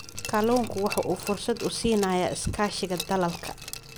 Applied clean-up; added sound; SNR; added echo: none; Glass; 13 dB; none.